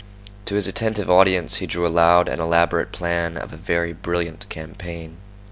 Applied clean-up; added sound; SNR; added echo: none; none; none; none.